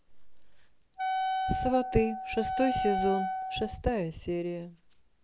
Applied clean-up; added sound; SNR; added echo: none; Wind instrument, woodwind instrument; 0 dB; none.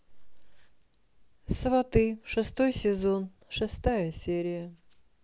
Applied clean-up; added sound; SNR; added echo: none; none; none; none.